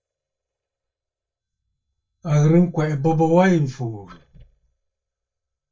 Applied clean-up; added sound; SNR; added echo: neural mask model DeepFilterNet 3.